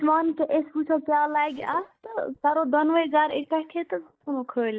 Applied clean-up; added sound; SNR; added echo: neural mask model DeepFilterNet 3.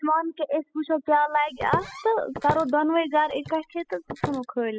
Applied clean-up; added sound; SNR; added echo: classical method spectral subtraction.